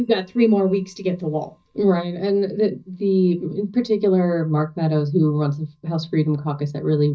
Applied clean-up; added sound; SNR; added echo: neural mask model DeepFilterNet 3.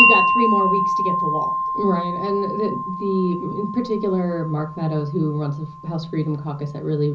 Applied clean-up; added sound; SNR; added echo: none; Wind chime; -1 dB; reverberation time 0.5 s.